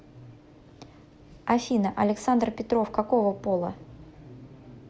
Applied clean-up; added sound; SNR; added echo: none; none; none; none.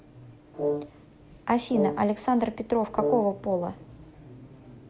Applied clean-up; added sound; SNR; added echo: none; Brass instrument; 4 dB; none.